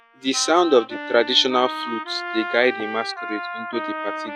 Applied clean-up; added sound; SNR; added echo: classical method log-MMSE.